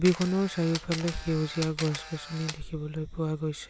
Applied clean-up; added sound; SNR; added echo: none; Camera; 10 dB; none.